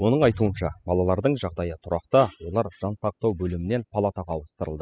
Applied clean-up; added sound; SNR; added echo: classical method spectral subtraction.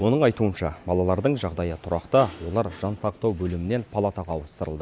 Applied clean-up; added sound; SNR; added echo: none; none; none; none.